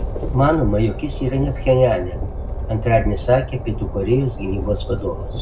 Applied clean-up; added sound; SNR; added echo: none; Train; 5 dB; reverberation time 0.4 s.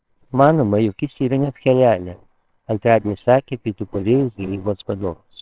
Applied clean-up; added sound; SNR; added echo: neural separator model SepFormer WHAMR!.